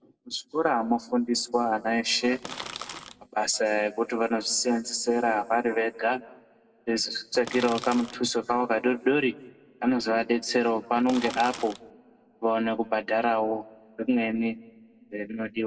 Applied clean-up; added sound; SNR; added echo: none; Crackle; 12 dB; reverberation time 0.8 s.